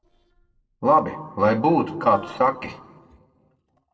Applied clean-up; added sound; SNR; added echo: neural separator model SepFormer DNS4.